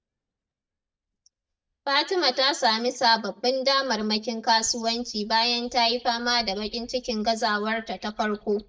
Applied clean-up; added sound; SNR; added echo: neural mask model DeepFilterNet 3.